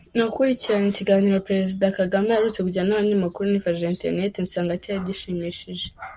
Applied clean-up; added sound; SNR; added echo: none; none; none; none.